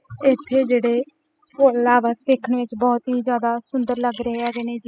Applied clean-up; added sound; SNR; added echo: classical method spectral subtraction.